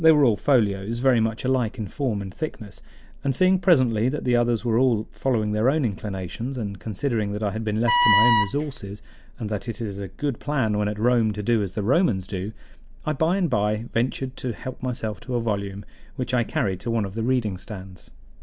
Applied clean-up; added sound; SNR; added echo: none; Wind instrument, woodwind instrument; -1 dB; none.